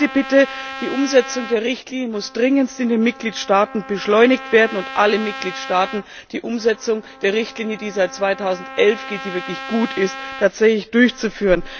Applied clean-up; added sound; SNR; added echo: none; Trumpet; 15 dB; none.